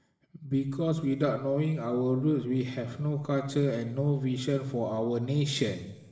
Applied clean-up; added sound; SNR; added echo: none; none; none; reverberation time 1.1 s.